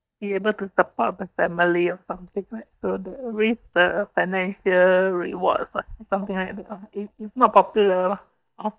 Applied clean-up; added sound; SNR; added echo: neural mask model DeepFilterNet 3.